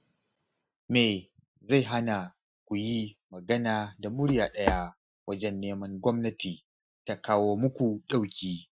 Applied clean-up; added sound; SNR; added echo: classical method Wiener filter.